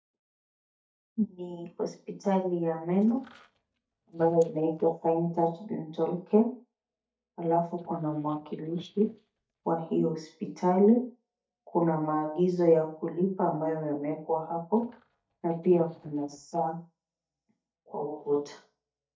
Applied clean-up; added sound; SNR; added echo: neural mask model DeepFilterNet 3.